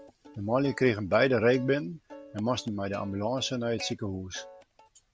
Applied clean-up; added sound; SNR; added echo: none; Plucked string instrument; 20 dB; none.